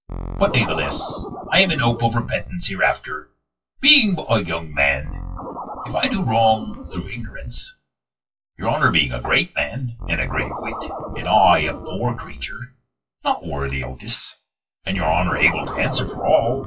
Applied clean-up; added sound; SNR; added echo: classical method WPE with log-MMSE.